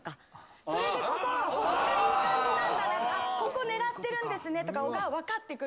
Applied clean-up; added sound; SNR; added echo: none; none; none; none.